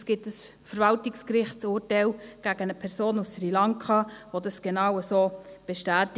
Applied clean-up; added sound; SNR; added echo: none; none; none; none.